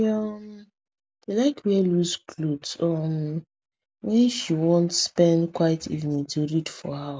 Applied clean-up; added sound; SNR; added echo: none; none; none; none.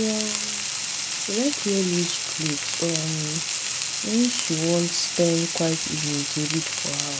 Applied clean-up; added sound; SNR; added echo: none; Frying (food); 1 dB; none.